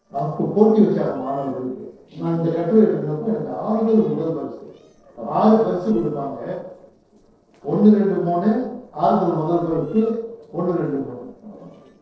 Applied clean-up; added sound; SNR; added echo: neural separator model SepFormer DNS4.